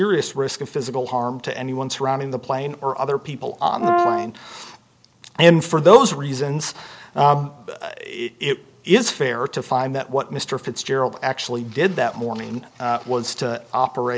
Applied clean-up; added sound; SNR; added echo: none; Brass instrument; 0 dB; none.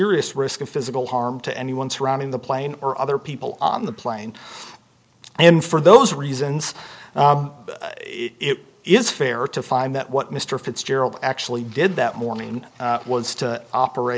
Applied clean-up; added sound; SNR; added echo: neural mask model Resemble Enhance denoiser.